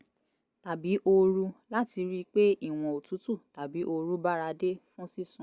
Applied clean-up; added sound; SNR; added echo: none; none; none; none.